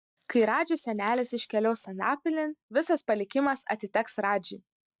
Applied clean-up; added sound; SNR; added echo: neural separator model SepFormer DNS4.